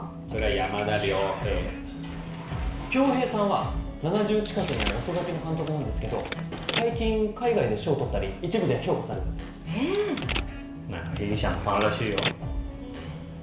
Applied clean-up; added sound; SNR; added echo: none; Telephone; 11 dB; reverberation time 0.8 s.